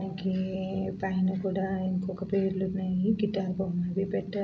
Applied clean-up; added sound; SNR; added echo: none; none; none; none.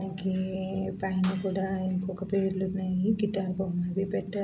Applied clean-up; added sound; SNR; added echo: none; Shatter; 18 dB; none.